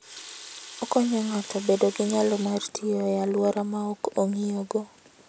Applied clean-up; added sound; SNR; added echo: none; Water tap, faucet; 18 dB; none.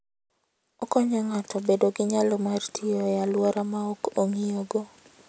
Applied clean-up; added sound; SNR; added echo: none; none; none; none.